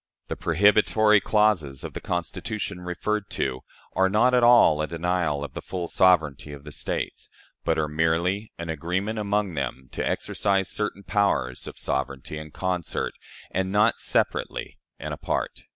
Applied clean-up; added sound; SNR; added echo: none; none; none; none.